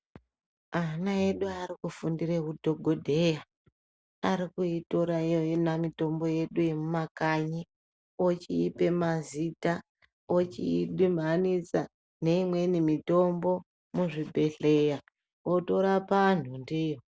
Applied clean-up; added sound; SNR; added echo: none; none; none; none.